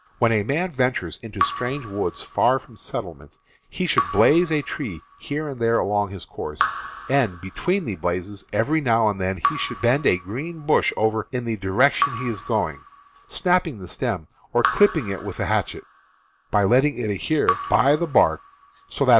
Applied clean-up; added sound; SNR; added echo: none; Raindrop / Drip; 10 dB; none.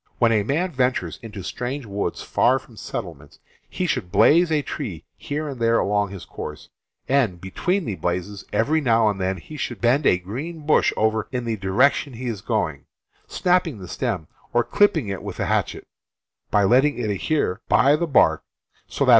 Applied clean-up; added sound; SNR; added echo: none; none; none; none.